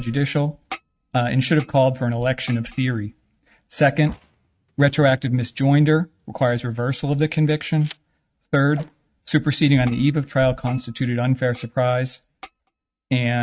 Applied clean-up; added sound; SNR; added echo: neural mask model RNNoise.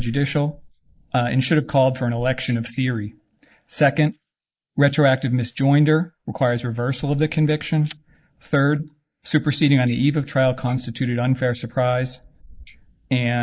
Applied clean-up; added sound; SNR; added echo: neural mask model Resemble Enhance denoiser.